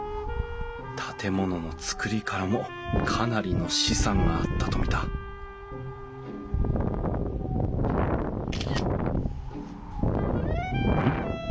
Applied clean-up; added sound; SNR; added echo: none; Wind; -3 dB; none.